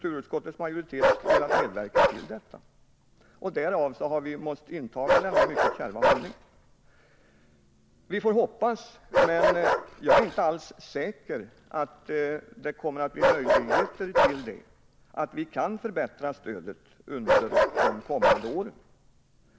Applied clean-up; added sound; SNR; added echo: none; Bark; -4 dB; none.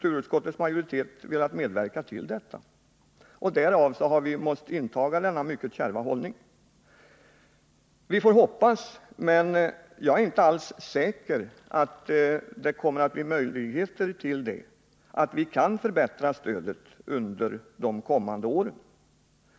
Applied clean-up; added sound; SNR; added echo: none; none; none; none.